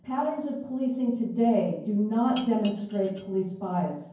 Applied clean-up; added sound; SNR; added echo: none; Dishes, pots, and pans; 7 dB; reverberation time 0.9 s.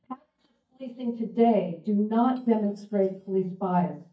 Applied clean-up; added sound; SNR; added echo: neural mask model DeepFilterNet 3.